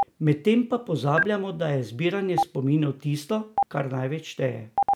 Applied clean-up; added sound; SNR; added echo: none; Stream; 6 dB; none.